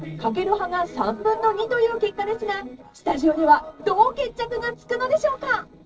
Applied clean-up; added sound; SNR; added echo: neural separator model SepFormer DNS4.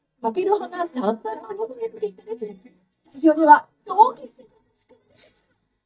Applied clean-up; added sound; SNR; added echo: neural mask model DeepFilterNet 3.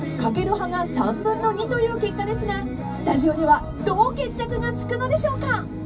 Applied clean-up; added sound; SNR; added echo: none; Wind; 13 dB; reverberation time 0.4 s.